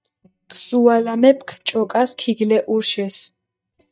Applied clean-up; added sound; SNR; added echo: neural mask model DeepFilterNet 3.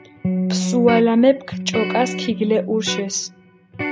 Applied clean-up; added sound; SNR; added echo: none; Electric guitar; 5 dB; none.